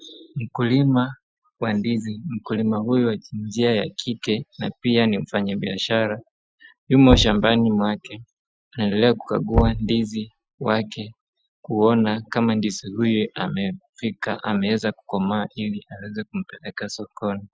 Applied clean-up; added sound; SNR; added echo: classical method Wiener filter.